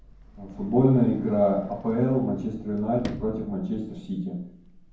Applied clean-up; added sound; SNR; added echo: none; Sliding door; 19 dB; reverberation time 0.9 s.